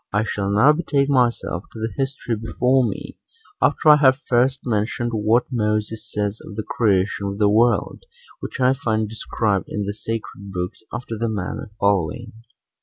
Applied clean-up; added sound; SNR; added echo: none; none; none; none.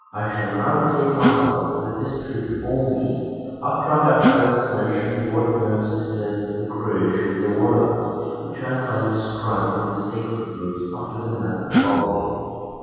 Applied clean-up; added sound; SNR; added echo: none; Gasp; 4 dB; reverberation time 2.2 s.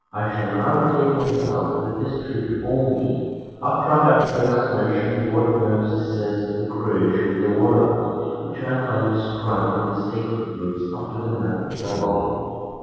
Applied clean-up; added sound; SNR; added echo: neural separator model SepFormer DNS4.